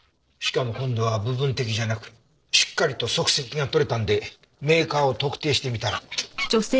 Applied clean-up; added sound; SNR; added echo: neural separator model SepFormer DNS4.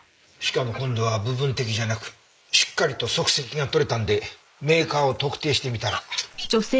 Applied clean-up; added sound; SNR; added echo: neural mask model Resemble Enhance denoiser.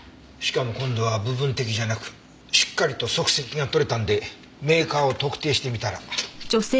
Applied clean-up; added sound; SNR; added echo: none; none; none; none.